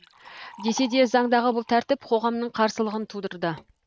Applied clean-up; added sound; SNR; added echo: neural mask model RNNoise.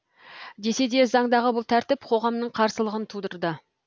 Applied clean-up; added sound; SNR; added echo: none; none; none; none.